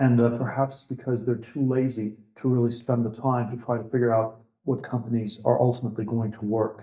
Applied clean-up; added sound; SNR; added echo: neural mask model DeepFilterNet 3.